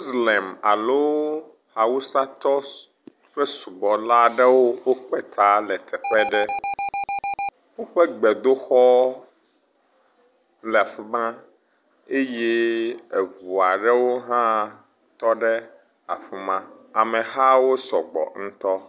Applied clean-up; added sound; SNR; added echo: none; Alarm; 5 dB; none.